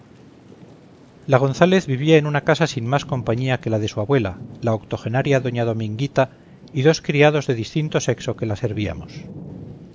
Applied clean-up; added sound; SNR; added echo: none; Thunder / Rain; 19 dB; none.